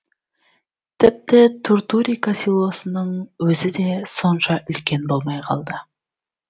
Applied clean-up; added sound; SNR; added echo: none; none; none; none.